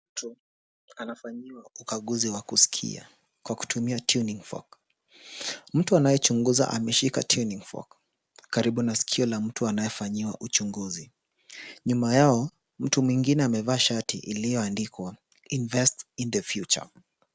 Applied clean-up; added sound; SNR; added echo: none; none; none; none.